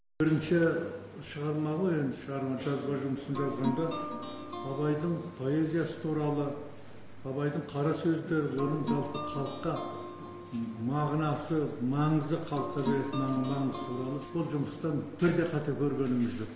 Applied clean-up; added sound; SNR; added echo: none; Guitar; 9 dB; none.